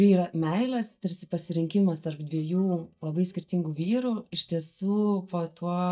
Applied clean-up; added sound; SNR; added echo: neural mask model DeepFilterNet 3.